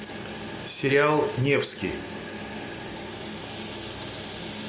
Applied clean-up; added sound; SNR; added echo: none; none; none; none.